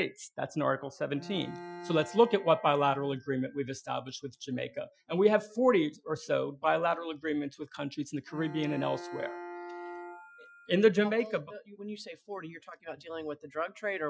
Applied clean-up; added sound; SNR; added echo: classical method Wiener filter.